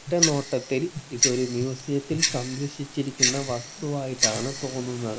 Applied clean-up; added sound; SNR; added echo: none; Tick-tock; 1 dB; none.